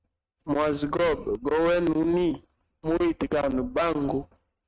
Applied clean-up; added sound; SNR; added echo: neural mask model RNNoise.